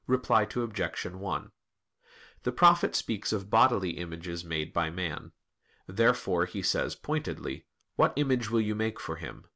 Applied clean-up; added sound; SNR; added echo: none; none; none; none.